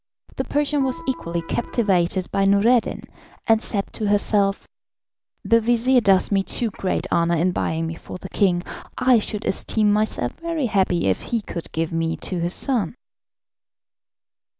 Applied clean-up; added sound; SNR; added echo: none; Electric guitar; 16 dB; none.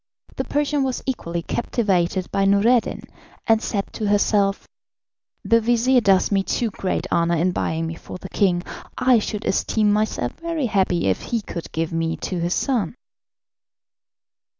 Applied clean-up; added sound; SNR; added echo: none; none; none; none.